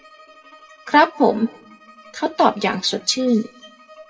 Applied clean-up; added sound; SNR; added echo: classical method WPE with log-MMSE.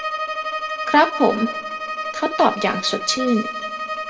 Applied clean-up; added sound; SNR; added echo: none; Bowed string instrument; 5 dB; reverberation time 1.6 s.